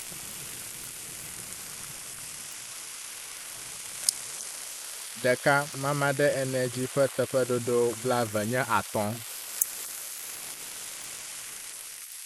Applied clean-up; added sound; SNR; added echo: neural mask model Resemble Enhance denoiser.